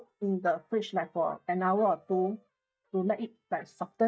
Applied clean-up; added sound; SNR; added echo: neural mask model DeepFilterNet 3.